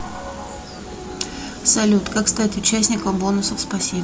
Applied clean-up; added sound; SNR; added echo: none; Piano; 14 dB; none.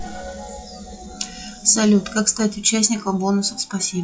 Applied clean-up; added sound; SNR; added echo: classical method log-MMSE.